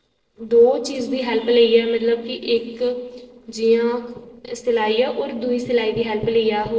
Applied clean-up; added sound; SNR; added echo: neural separator model SepFormer DNS4.